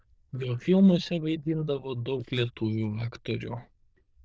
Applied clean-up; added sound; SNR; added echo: neural diffusion model UNIVERSE++.